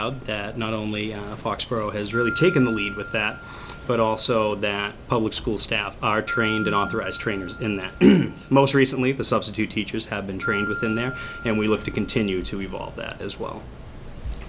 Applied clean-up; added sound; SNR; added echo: none; Glockenspiel; 12 dB; none.